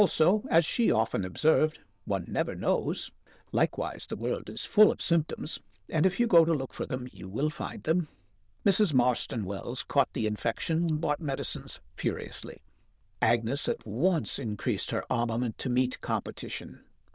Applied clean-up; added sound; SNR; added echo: neural diffusion model UNIVERSE++.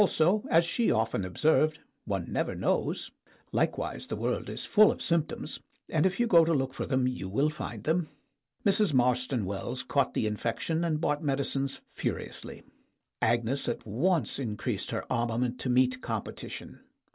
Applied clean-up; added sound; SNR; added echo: none; none; none; none.